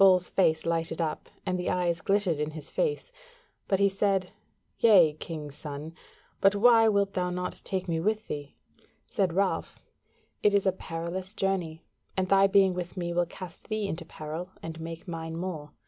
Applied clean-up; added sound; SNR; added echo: none; none; none; none.